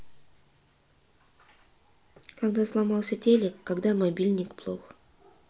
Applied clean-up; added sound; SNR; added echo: none; none; none; none.